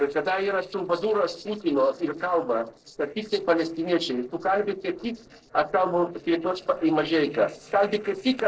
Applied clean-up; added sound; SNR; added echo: neural separator model SepFormer DNS4.